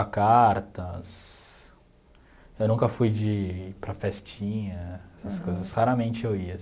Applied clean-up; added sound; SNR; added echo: none; none; none; none.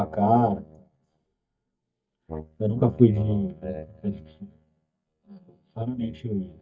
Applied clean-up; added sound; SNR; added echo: neural mask model DeepFilterNet 3.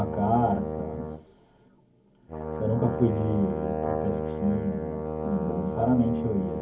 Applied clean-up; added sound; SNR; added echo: none; Brass instrument; 4 dB; reverberation time 0.3 s.